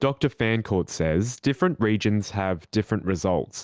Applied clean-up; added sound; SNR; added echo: none; none; none; none.